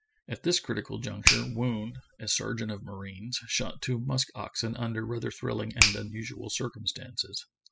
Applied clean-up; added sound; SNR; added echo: classical method spectral subtraction.